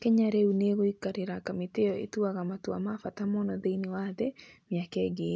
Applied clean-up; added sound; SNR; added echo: none; none; none; none.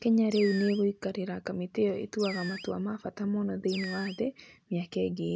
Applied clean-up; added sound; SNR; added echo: none; Animal; 15 dB; none.